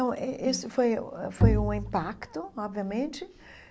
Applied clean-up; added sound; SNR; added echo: none; Bowed string instrument; -3 dB; none.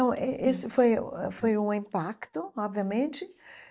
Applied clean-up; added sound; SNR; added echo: neural mask model DeepFilterNet 3.